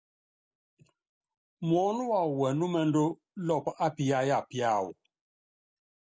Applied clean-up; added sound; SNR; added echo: none; none; none; none.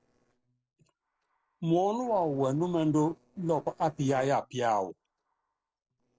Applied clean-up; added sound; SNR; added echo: neural separator model SepFormer DNS4.